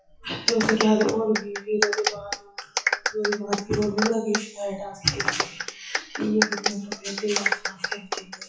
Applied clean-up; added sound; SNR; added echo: classical method WPE with log-MMSE.